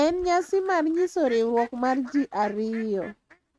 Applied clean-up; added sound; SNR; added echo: neural mask model RNNoise.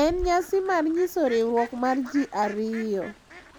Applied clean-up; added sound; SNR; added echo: none; Fowl; 16 dB; none.